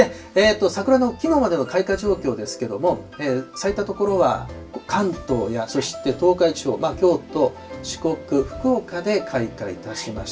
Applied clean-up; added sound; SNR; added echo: none; none; none; reverberation time 0.2 s.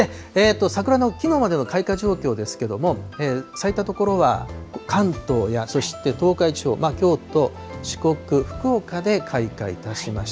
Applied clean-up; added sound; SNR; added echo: none; none; none; none.